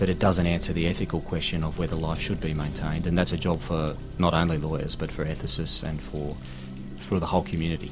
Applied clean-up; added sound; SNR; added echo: none; Bird + Writing; 19 dB; none.